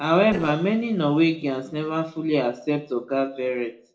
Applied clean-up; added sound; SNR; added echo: neural separator model SepFormer DNS4.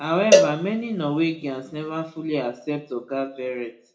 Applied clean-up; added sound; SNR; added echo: none; Cowbell; -3 dB; reverberation time 0.4 s.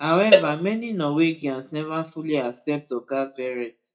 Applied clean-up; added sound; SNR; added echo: neural mask model DeepFilterNet 3.